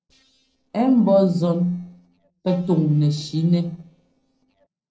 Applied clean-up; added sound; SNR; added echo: neural separator model SepFormer DNS4.